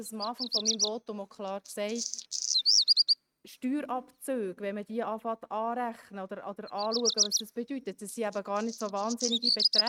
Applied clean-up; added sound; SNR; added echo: neural mask model RNNoise.